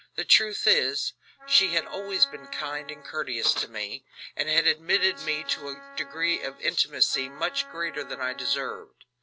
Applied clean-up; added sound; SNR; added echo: none; Wind instrument, woodwind instrument; 18 dB; none.